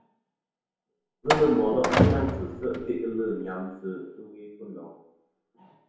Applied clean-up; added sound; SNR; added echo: none; Slam; -2 dB; reverberation time 0.9 s.